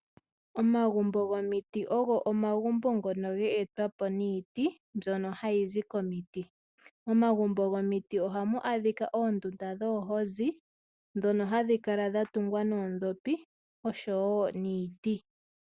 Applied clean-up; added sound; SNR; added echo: none; none; none; none.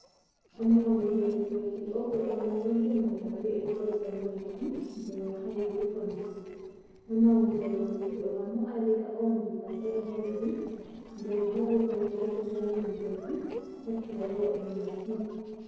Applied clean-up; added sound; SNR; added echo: neural separator model SepFormer DNS4.